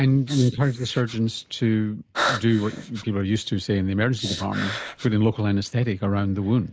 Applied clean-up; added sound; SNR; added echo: neural mask model Resemble Enhance denoiser.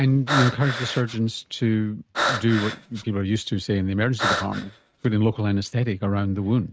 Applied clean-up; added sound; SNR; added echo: neural mask model RNNoise.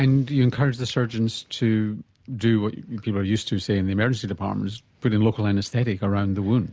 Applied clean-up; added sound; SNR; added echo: none; none; none; none.